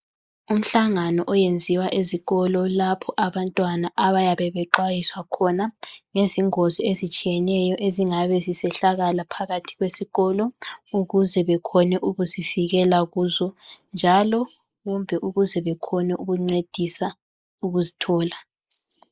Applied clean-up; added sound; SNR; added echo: neural mask model Resemble Enhance denoiser.